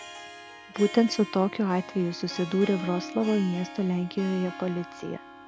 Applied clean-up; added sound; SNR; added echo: none; Harp; 14 dB; none.